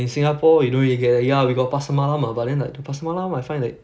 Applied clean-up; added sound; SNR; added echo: none; none; none; none.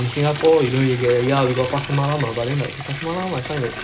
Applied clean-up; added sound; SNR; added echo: none; Liquid; 10 dB; none.